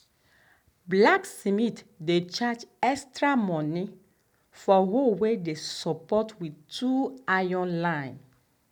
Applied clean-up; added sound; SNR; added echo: none; none; none; none.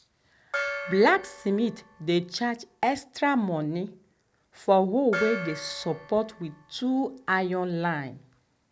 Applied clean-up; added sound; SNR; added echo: none; Gong; 11 dB; none.